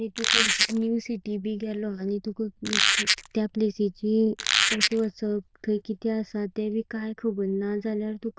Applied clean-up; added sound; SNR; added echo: neural diffusion model UNIVERSE++.